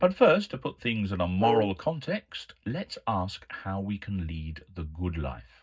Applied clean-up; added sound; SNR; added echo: neural mask model DeepFilterNet 3.